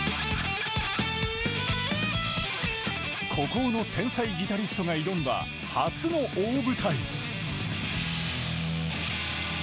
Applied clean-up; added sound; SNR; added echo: none; none; none; none.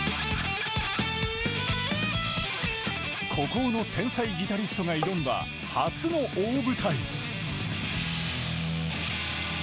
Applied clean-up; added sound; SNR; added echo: none; Tap; 7 dB; none.